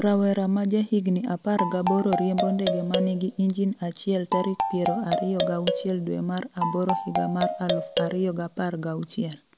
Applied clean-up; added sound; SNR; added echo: none; Marimba, xylophone; 3 dB; none.